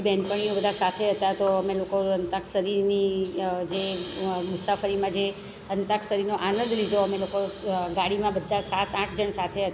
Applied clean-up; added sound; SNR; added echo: none; Crash cymbal; 19 dB; none.